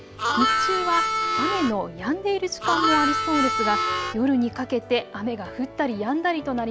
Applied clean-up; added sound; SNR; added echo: none; Harmonica; -2 dB; none.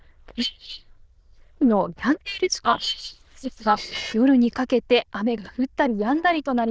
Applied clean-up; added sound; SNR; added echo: neural diffusion model UNIVERSE++.